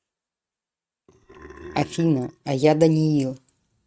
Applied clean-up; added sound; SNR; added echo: neural mask model RNNoise.